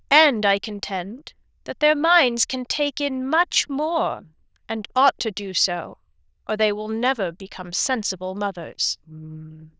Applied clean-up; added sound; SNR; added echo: neural diffusion model UNIVERSE++.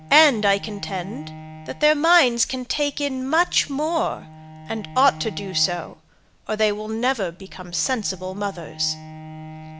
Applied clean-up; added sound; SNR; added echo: none; Bowed string instrument; 17 dB; none.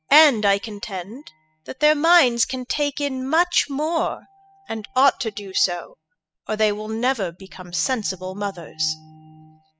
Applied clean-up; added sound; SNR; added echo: classical method spectral subtraction.